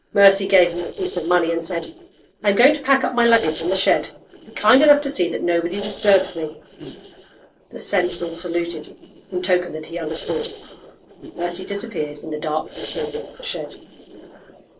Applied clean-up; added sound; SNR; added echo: neural separator model SepFormer DNS4.